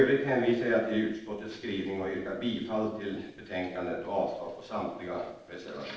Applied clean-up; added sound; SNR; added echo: neural separator model SepFormer DNS4.